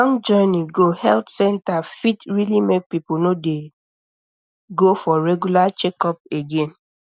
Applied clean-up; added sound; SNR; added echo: none; none; none; none.